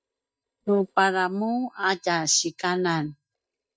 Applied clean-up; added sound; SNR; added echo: neural mask model DeepFilterNet 3.